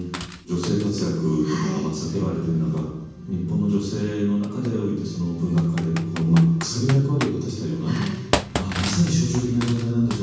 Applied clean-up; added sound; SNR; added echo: none; Computer keyboard; 12 dB; reverberation time 1.2 s.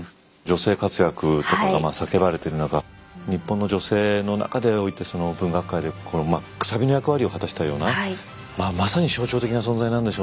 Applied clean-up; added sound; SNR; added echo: none; none; none; none.